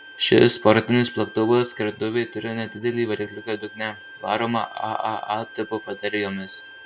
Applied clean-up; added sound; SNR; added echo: none; Bowed string instrument; 19 dB; none.